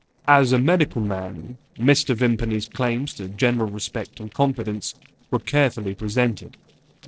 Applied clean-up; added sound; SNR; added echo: neural separator model SepFormer DNS4.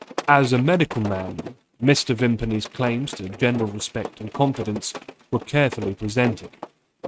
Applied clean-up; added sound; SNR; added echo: neural mask model RNNoise.